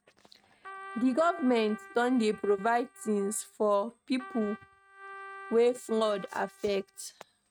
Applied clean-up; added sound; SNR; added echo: neural mask model RNNoise.